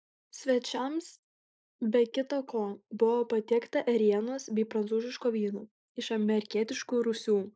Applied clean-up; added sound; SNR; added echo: neural mask model Resemble Enhance denoiser.